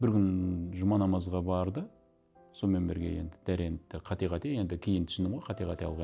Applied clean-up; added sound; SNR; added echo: none; none; none; none.